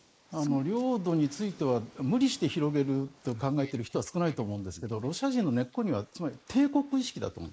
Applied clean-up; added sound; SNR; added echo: neural mask model Resemble Enhance denoiser.